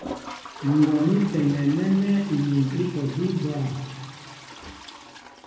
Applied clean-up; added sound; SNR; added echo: none; Toilet flush; 15 dB; reverberation time 1.0 s.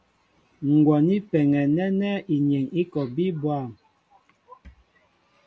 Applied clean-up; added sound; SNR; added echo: none; none; none; none.